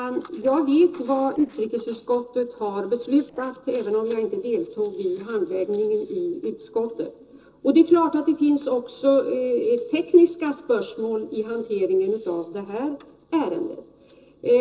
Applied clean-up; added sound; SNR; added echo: neural separator model SepFormer DNS4.